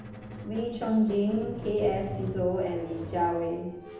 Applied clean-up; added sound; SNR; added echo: none; Squeak; 10 dB; reverberation time 0.8 s.